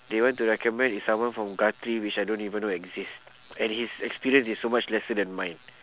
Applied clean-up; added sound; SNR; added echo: none; none; none; none.